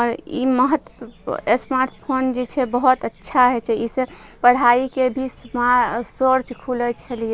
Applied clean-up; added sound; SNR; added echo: none; none; none; none.